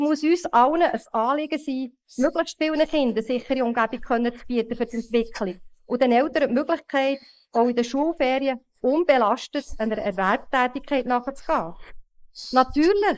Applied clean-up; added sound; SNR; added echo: neural mask model Resemble Enhance denoiser.